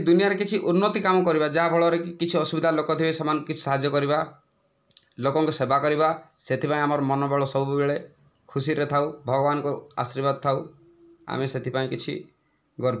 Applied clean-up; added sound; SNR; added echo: none; none; none; none.